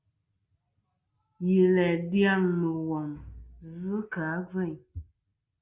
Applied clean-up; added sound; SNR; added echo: none; none; none; none.